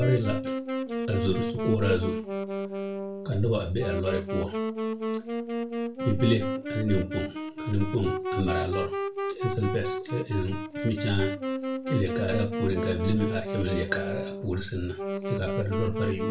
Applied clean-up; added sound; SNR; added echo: none; Wind instrument, woodwind instrument; 3 dB; reverberation time 0.3 s.